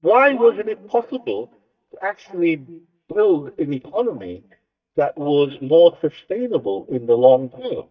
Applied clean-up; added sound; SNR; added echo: neural mask model DeepFilterNet 3.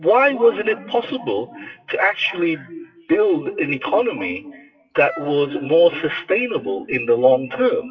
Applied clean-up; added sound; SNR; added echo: classical method WPE with log-MMSE.